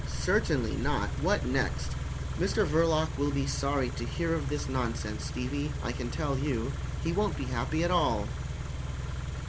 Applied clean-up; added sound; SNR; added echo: none; Idling / Car; 2 dB; none.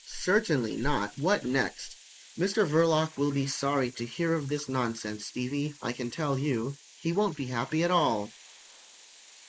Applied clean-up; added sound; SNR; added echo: neural mask model Resemble Enhance denoiser.